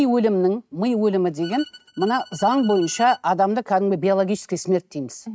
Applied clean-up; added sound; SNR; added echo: neural mask model RNNoise.